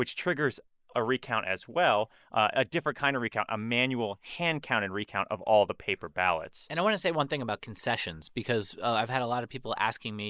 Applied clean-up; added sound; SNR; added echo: neural mask model Resemble Enhance denoiser.